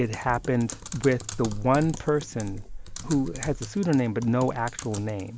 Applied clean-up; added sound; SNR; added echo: none; Typing; 12 dB; none.